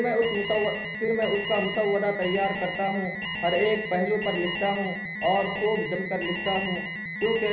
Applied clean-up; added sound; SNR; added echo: none; Alarm; 5 dB; reverberation time 1.0 s.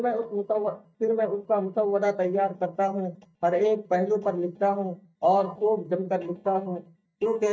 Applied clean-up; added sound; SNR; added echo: neural mask model DeepFilterNet 3.